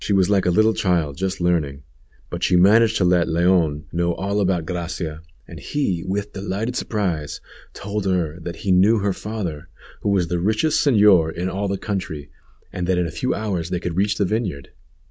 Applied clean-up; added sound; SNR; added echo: none; none; none; none.